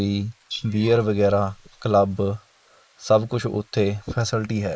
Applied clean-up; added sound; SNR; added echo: neural mask model Resemble Enhance denoiser.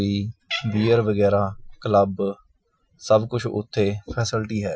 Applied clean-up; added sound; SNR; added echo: classical method Wiener filter.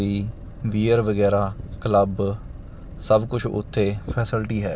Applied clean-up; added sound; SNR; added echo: none; none; none; none.